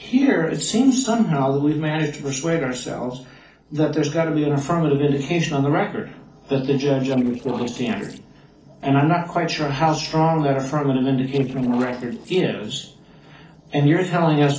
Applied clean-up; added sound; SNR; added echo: neural separator model SepFormer DNS4.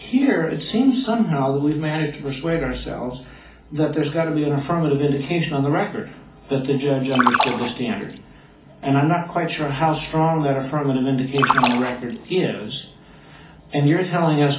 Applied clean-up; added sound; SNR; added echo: none; Splash, splatter; 1 dB; reverberation time 0.4 s.